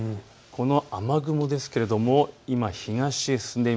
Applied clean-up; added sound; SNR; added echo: none; none; none; none.